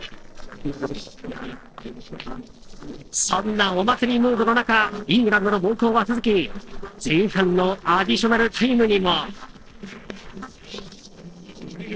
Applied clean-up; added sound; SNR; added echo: neural separator model SepFormer DNS4.